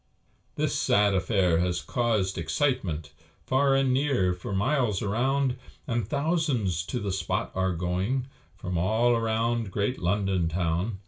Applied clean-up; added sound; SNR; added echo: none; none; none; reverberation time 0.2 s.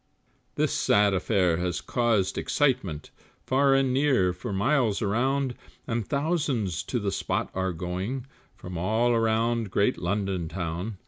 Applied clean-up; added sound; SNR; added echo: none; none; none; none.